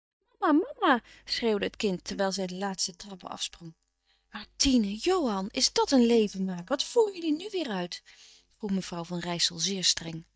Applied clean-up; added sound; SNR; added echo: neural mask model DeepFilterNet 3.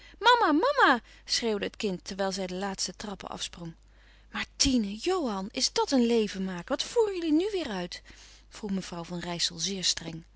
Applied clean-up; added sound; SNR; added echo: none; none; none; none.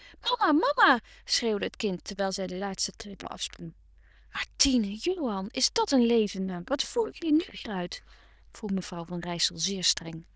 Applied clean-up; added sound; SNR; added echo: neural diffusion model UNIVERSE++.